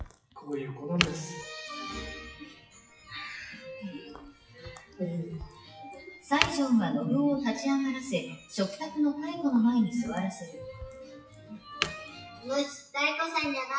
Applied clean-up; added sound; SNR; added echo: classical method WPE with log-MMSE.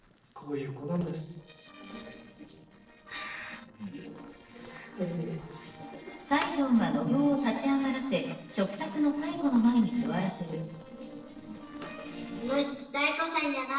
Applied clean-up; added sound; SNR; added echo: neural separator model SepFormer DNS4.